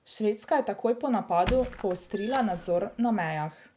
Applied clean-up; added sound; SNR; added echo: none; Squeak; 11 dB; none.